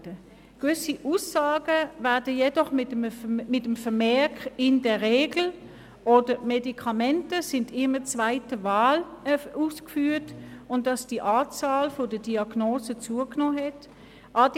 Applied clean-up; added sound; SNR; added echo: none; none; none; none.